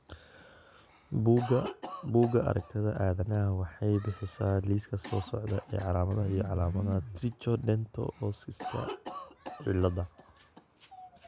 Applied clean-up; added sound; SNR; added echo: none; Cough; 16 dB; none.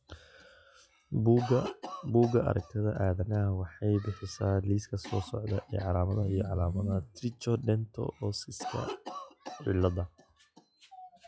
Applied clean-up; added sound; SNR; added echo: classical method log-MMSE.